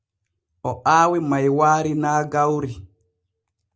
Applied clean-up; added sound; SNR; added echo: none; none; none; none.